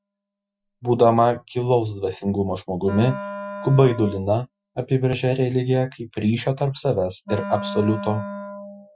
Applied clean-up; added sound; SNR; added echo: classical method Wiener filter.